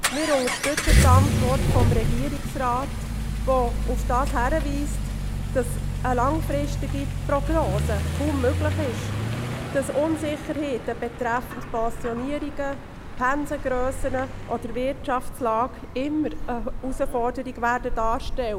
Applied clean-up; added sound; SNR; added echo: none; Accelerating, revving, vroom; -1 dB; none.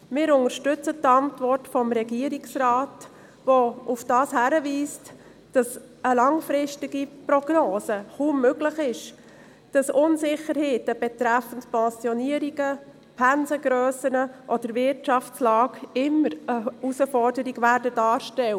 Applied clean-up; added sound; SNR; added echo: none; none; none; none.